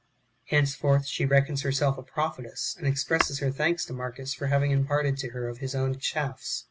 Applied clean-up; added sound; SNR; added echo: none; Tap / Hammer; 11 dB; none.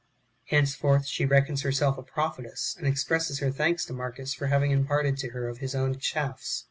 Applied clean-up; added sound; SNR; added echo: none; none; none; none.